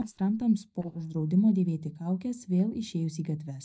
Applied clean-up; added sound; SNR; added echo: neural mask model DeepFilterNet 3.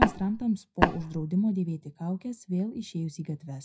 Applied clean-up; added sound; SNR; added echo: classical method WPE with log-MMSE.